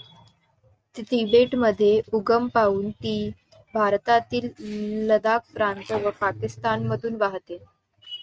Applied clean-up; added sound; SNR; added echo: neural mask model RNNoise.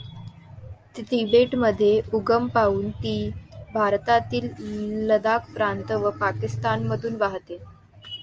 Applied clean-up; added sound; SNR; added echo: none; none; none; none.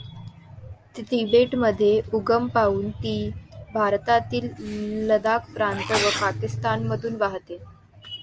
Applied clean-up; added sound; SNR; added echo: none; Sneeze; 8 dB; none.